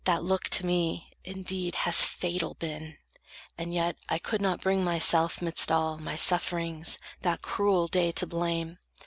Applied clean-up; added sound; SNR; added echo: none; none; none; none.